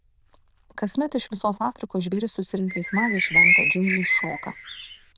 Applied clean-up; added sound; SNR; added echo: neural diffusion model UNIVERSE++.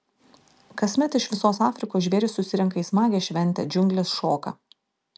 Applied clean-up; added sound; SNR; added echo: none; none; none; none.